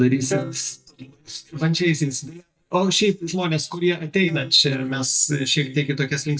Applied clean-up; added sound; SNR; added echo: neural mask model DeepFilterNet 3.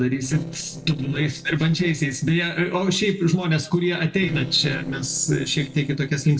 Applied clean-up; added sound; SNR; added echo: neural separator model SepFormer DNS4.